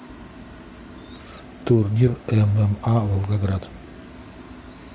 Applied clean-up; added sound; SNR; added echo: none; none; none; none.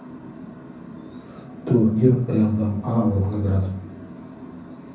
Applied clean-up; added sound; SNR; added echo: none; none; none; reverberation time 0.6 s.